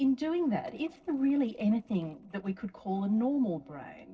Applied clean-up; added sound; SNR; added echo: neural separator model SepFormer DNS4.